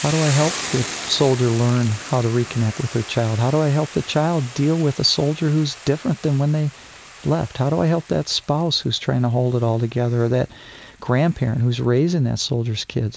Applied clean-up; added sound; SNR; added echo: none; Boiling / Hiss; 15 dB; none.